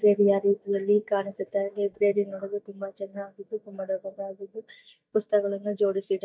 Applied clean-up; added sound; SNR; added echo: neural mask model DeepFilterNet 3.